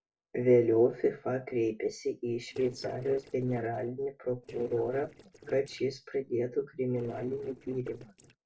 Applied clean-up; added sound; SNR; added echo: neural separator model SepFormer DNS4.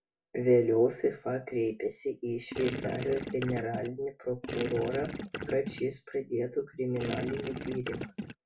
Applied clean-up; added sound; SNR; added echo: none; Gurgling; 6 dB; reverberation time 0.2 s.